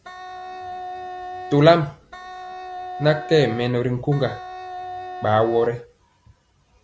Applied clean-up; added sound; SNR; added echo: none; Wind instrument, woodwind instrument; 11 dB; none.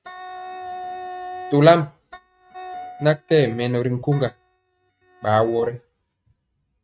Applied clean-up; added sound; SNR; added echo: neural mask model RNNoise.